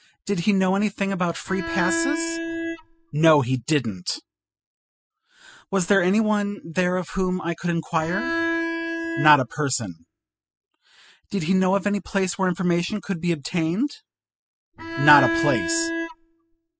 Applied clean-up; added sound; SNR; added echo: classical method spectral subtraction.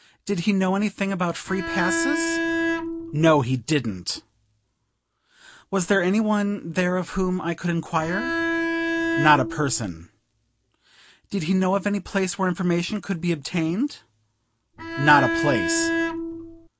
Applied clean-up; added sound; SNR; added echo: none; Bowed string instrument; 1 dB; none.